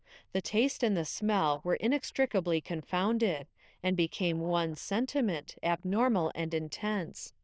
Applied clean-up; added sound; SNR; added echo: neural diffusion model UNIVERSE++.